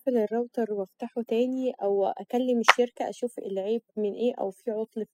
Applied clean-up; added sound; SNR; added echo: classical method spectral subtraction.